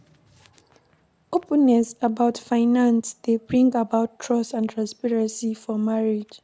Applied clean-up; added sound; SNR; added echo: none; none; none; none.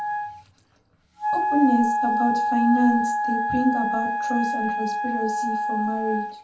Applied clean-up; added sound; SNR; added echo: none; Wind instrument, woodwind instrument; -1 dB; reverberation time 0.3 s.